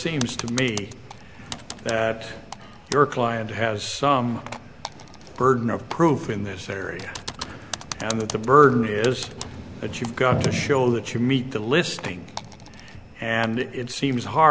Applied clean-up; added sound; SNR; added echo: none; Typing; 16 dB; none.